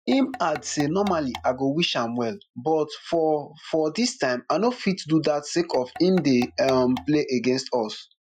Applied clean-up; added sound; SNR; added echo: classical method Wiener filter.